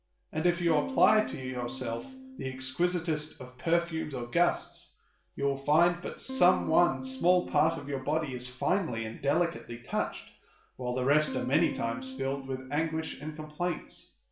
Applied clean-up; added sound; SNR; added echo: none; Electric guitar / Strum; 10 dB; reverberation time 0.5 s.